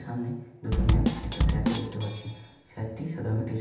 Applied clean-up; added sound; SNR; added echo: none; Bass drum / Snare drum; -5 dB; reverberation time 0.9 s.